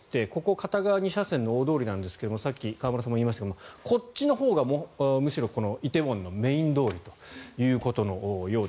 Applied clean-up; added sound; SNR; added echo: none; none; none; none.